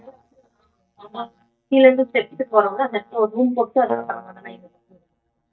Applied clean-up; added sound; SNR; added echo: neural mask model DeepFilterNet 3.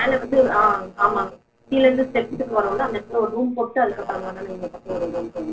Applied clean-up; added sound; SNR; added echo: neural separator model SepFormer DNS4.